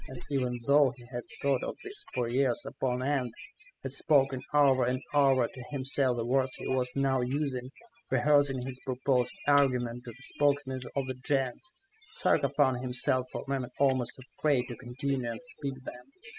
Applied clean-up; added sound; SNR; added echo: classical method spectral subtraction.